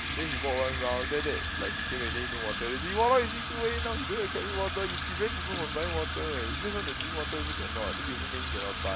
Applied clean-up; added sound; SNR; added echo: none; Sink (filling or washing) / Water tap, faucet; 0 dB; none.